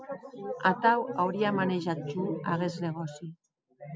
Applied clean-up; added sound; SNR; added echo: none; none; none; none.